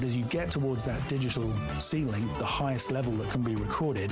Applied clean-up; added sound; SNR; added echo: none; none; none; none.